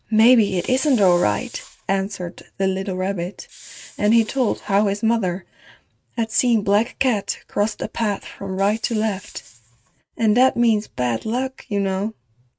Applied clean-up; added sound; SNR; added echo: neural mask model RNNoise.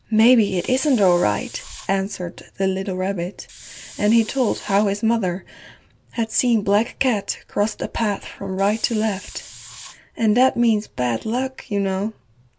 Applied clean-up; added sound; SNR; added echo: none; Hiss; 18 dB; none.